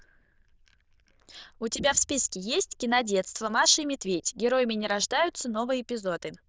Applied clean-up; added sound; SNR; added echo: neural diffusion model UNIVERSE++.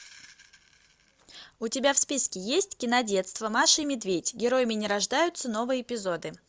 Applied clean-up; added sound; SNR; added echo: none; none; none; none.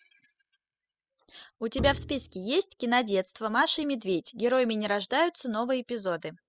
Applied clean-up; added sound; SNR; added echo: classical method spectral subtraction.